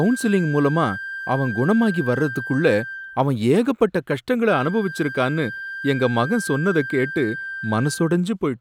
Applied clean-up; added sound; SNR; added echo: none; Wind instrument, woodwind instrument; 12 dB; none.